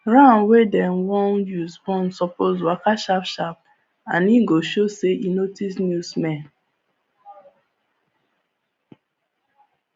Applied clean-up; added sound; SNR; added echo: none; none; none; none.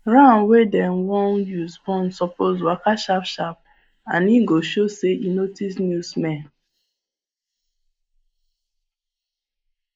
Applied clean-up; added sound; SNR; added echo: neural mask model Resemble Enhance denoiser.